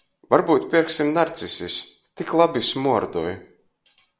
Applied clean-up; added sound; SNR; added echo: none; none; none; none.